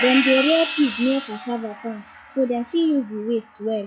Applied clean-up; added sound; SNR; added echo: classical method log-MMSE.